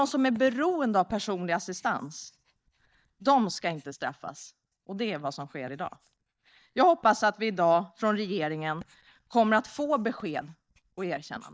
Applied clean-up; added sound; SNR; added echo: neural mask model DeepFilterNet 3.